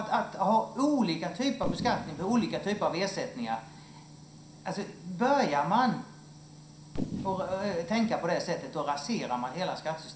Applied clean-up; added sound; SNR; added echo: none; Fireworks; 13 dB; reverberation time 0.5 s.